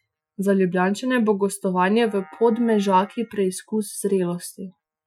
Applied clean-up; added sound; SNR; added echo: classical method Wiener filter.